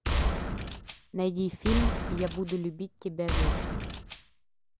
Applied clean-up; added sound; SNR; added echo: none; Gunshot, gunfire; -3 dB; none.